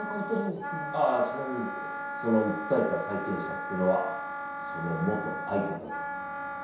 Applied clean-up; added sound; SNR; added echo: none; Wind instrument, woodwind instrument; 5 dB; reverberation time 0.7 s.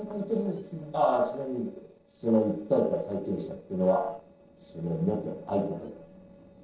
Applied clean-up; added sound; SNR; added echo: neural separator model SepFormer DNS4.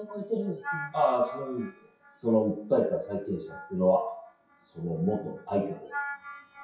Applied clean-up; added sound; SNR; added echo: classical method WPE with log-MMSE.